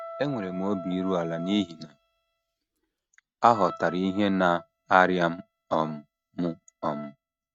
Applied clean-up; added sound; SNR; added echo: neural mask model RNNoise.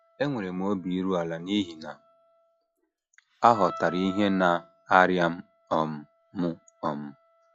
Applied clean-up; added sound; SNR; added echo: classical method log-MMSE.